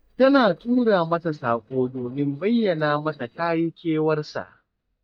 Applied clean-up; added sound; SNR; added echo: neural mask model DeepFilterNet 3.